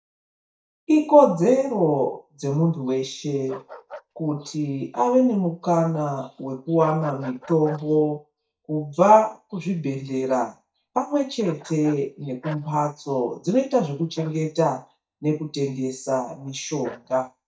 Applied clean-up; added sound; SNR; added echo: neural mask model DeepFilterNet 3.